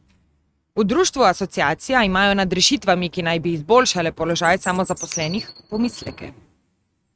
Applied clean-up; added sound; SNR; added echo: neural mask model RNNoise.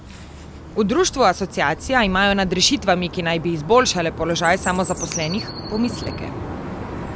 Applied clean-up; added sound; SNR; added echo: none; Chirp, tweet; 11 dB; none.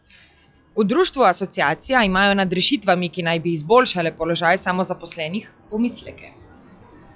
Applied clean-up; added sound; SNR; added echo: classical method log-MMSE.